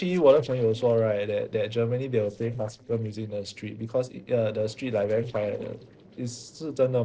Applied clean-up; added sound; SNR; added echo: neural separator model SepFormer DNS4.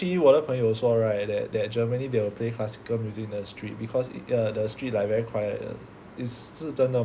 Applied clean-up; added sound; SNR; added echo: none; none; none; none.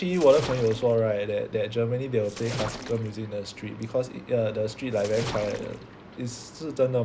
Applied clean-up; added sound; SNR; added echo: none; Splash, splatter; 13 dB; none.